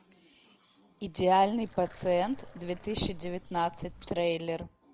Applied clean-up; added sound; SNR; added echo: none; Water; 17 dB; none.